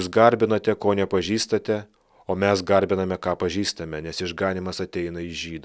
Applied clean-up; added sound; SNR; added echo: none; none; none; none.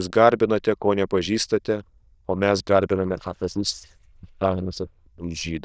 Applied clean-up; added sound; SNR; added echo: neural diffusion model UNIVERSE++.